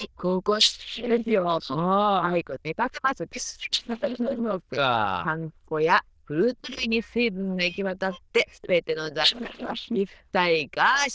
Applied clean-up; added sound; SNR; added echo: neural diffusion model UNIVERSE++.